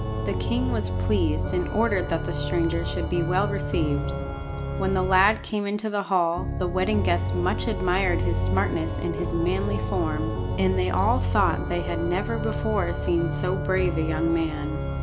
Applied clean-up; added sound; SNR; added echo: none; Organ; 1 dB; none.